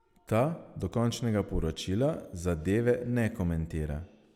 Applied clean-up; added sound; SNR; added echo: none; none; none; none.